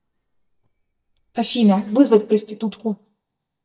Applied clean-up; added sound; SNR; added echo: neural mask model DeepFilterNet 3.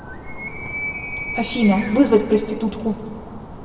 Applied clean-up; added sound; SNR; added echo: none; Animal; 10 dB; reverberation time 1.9 s.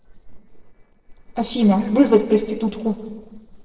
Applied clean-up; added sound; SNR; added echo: neural separator model SepFormer DNS4.